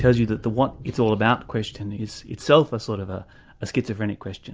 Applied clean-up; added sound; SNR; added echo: none; Boom; 18 dB; none.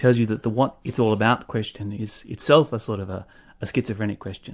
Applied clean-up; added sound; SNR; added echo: none; none; none; none.